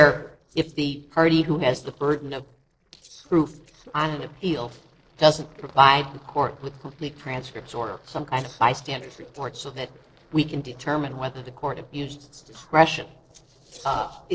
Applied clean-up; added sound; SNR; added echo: neural separator model SepFormer DNS4.